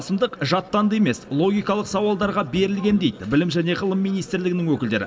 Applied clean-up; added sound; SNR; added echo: none; Musical instrument; 19 dB; reverberation time 0.6 s.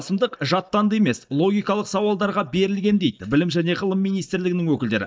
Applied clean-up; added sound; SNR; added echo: neural mask model DeepFilterNet 3.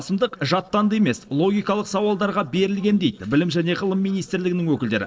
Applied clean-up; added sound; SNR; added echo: neural separator model SepFormer DNS4.